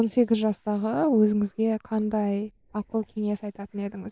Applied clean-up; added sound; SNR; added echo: neural mask model Resemble Enhance denoiser.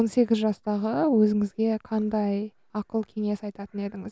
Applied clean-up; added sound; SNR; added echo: none; none; none; none.